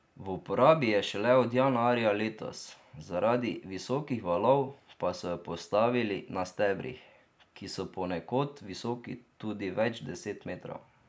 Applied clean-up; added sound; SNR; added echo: none; none; none; none.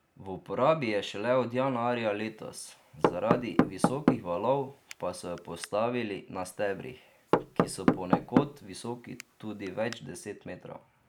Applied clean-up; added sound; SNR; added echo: none; Knock / Wood; -1 dB; none.